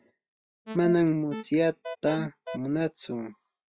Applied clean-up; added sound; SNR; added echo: classical method log-MMSE.